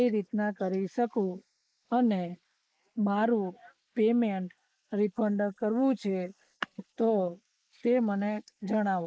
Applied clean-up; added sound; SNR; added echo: neural mask model Resemble Enhance denoiser.